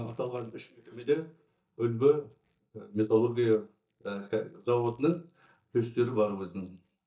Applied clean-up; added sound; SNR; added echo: neural mask model DeepFilterNet 3.